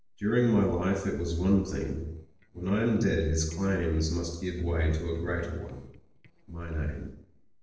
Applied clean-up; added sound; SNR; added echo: neural separator model SepFormer DNS4.